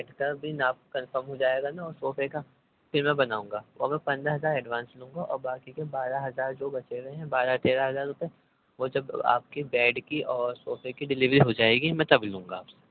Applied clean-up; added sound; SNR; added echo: none; none; none; none.